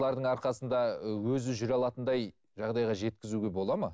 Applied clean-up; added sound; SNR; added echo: none; none; none; none.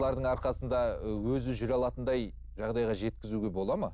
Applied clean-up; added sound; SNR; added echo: none; Bass guitar; 11 dB; none.